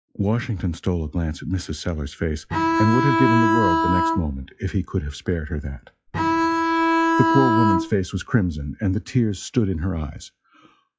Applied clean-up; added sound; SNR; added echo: classical method log-MMSE.